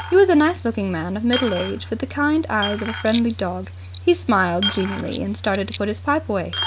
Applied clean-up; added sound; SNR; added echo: none; Coin (dropping); 6 dB; none.